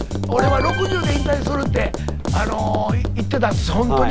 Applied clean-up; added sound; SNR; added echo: none; Bass guitar + Tap; -1 dB; none.